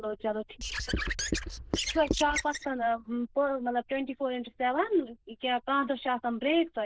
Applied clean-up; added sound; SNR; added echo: neural diffusion model UNIVERSE++.